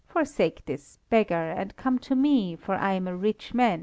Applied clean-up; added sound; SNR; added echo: none; none; none; none.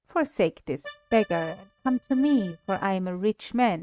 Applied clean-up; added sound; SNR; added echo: neural mask model RNNoise.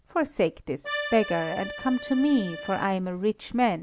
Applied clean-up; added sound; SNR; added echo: none; Accordion; 8 dB; none.